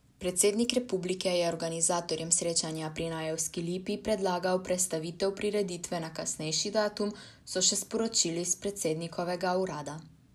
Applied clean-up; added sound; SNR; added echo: none; none; none; none.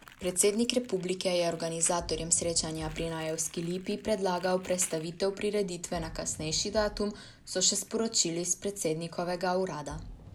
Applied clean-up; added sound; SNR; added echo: none; Crumpling, crinkling + Fireworks; 18 dB; none.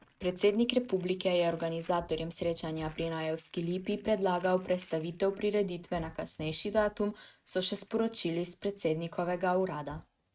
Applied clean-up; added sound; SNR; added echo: neural mask model RNNoise.